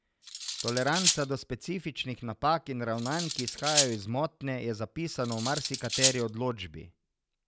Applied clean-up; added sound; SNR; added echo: none; Cutlery, silverware; 0 dB; none.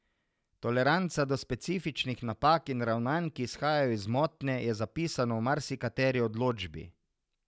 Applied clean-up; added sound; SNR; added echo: none; none; none; none.